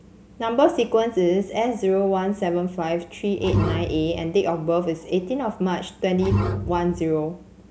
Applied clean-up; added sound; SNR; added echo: none; Bowed string instrument; 2 dB; none.